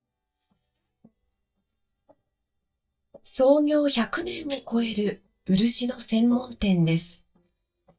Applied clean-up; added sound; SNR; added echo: neural mask model DeepFilterNet 3.